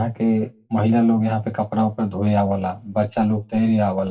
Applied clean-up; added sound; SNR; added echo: none; none; none; reverberation time 0.2 s.